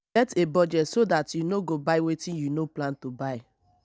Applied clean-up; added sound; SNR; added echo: none; none; none; none.